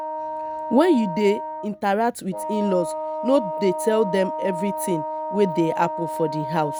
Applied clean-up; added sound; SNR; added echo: none; Wind instrument, woodwind instrument; 6 dB; none.